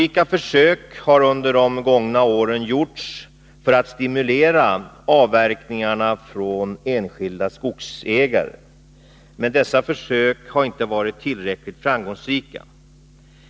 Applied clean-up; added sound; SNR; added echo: none; none; none; none.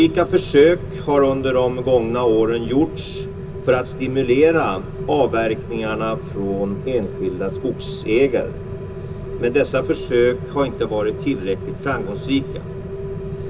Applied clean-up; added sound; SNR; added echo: none; Rain; 9 dB; reverberation time 0.2 s.